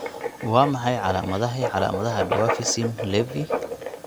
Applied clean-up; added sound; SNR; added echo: none; Writing; 5 dB; none.